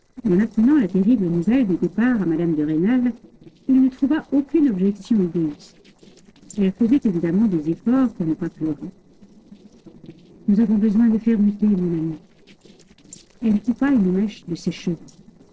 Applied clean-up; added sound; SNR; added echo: neural separator model SepFormer DNS4.